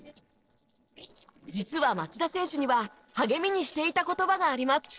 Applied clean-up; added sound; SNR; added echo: neural separator model SepFormer DNS4.